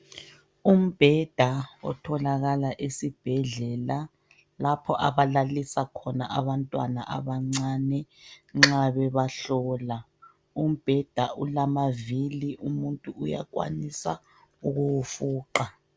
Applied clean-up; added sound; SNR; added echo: none; none; none; none.